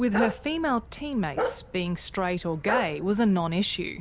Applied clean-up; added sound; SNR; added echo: none; Bark; 7 dB; none.